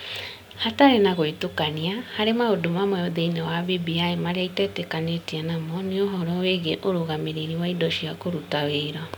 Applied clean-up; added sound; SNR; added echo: none; none; none; none.